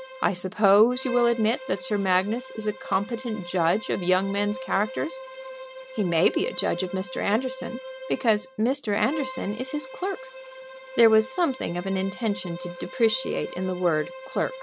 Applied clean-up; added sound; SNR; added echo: none; Bowed string instrument; 14 dB; none.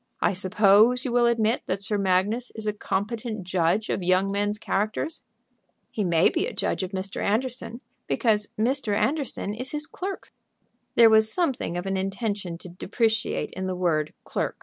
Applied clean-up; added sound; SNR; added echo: none; none; none; none.